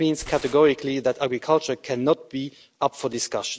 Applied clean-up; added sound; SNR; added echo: none; Tearing; 20 dB; none.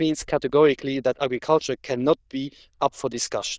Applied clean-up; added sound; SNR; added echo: neural diffusion model UNIVERSE++.